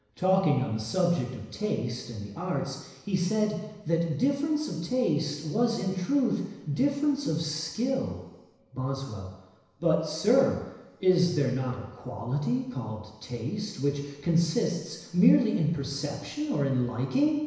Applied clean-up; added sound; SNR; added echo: none; none; none; reverberation time 1.0 s.